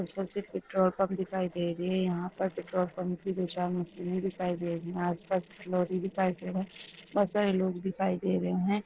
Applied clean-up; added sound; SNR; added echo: neural separator model SepFormer DNS4.